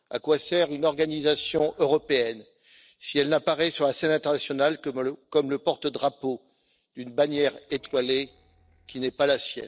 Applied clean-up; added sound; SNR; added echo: neural separator model SepFormer DNS4.